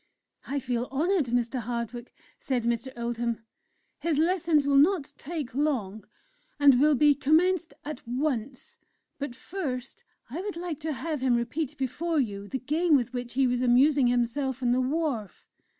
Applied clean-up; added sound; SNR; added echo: none; none; none; none.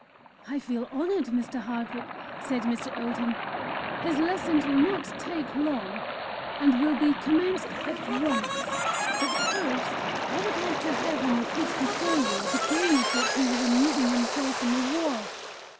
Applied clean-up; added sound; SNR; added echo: none; Harmonica + Waves, surf; 3 dB; none.